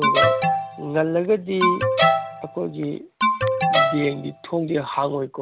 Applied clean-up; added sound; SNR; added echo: none; Alarm + Bowed string instrument; -3 dB; none.